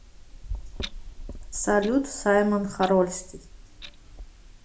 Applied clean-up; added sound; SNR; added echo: none; Clock; 12 dB; reverberation time 0.4 s.